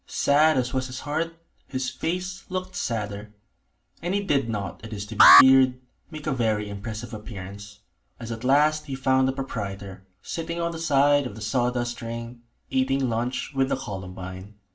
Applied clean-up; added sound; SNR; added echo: none; Alarm; -4 dB; reverberation time 0.3 s.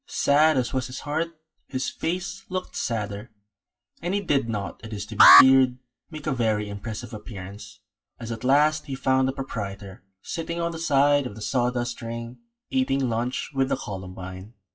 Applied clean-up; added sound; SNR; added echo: classical method WPE with log-MMSE.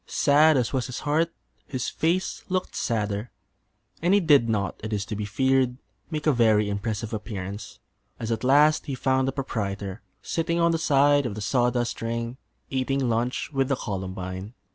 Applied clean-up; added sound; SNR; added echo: none; none; none; none.